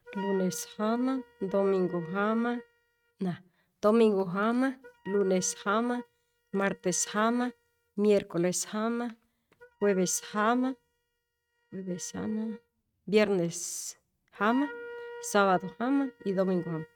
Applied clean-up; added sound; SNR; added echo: neural mask model RNNoise.